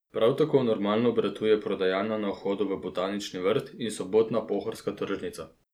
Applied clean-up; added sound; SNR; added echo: none; none; none; none.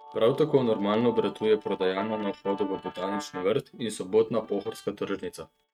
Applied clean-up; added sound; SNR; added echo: neural mask model RNNoise.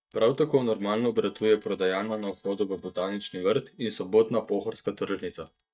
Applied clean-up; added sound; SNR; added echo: neural mask model DeepFilterNet 3.